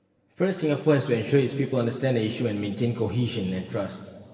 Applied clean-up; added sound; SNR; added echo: none; none; none; reverberation time 2.3 s.